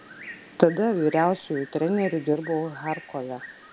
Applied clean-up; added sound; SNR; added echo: none; Bird; 17 dB; none.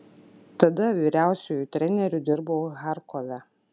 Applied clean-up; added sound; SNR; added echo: none; none; none; none.